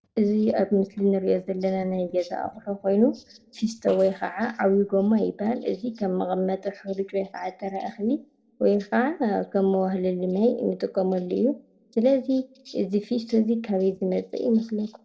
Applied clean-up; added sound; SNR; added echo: neural separator model SepFormer DNS4.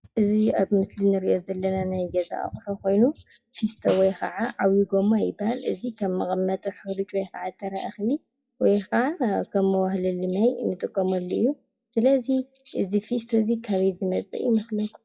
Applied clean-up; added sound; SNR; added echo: classical method WPE with log-MMSE.